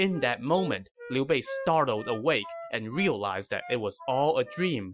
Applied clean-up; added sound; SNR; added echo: classical method Wiener filter.